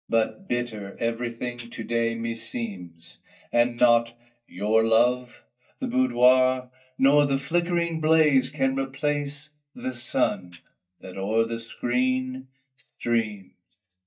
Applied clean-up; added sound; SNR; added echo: neural mask model DeepFilterNet 3.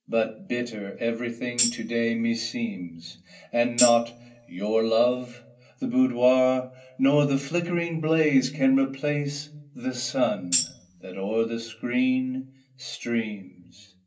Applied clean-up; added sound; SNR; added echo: none; Tambourine; 5 dB; reverberation time 0.3 s.